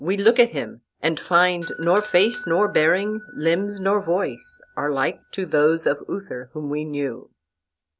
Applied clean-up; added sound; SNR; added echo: none; Bell / Doorbell; 9 dB; none.